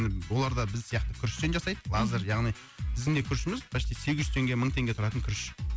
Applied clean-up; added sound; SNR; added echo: none; none; none; none.